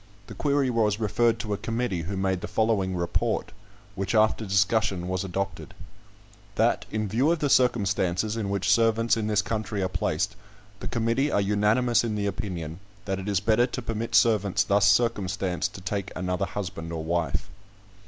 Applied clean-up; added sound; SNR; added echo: none; none; none; none.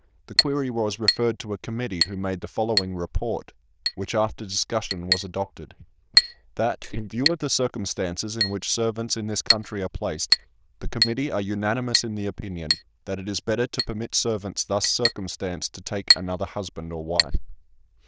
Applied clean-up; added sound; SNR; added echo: neural diffusion model UNIVERSE++.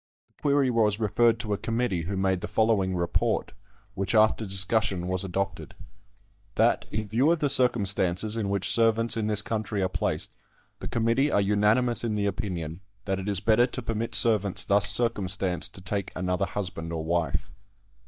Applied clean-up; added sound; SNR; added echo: neural mask model DeepFilterNet 3.